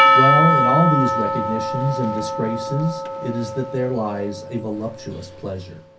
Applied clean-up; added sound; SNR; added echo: none; Percussion; -2 dB; reverberation time 0.3 s.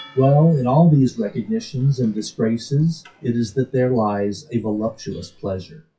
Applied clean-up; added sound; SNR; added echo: classical method WPE with log-MMSE.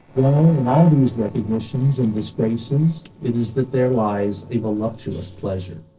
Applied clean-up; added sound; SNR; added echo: neural separator model SepFormer DNS4.